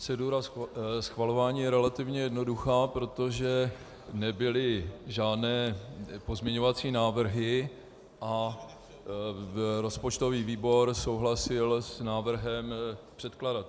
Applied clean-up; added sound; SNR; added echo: none; Whoosh, swoosh, swish; 20 dB; none.